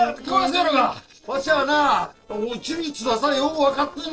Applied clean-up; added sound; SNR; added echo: neural separator model SepFormer DNS4.